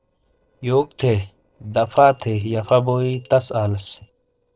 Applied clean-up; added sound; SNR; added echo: neural separator model SepFormer DNS4.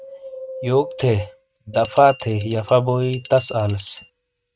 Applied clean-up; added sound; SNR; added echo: neural mask model RNNoise.